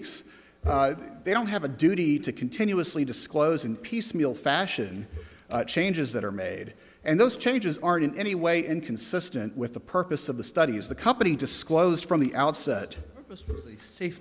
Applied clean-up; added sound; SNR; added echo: none; none; none; none.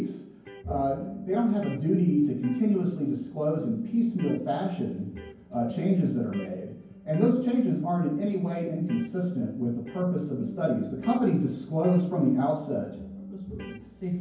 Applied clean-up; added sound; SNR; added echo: none; Electric guitar; 17 dB; reverberation time 0.9 s.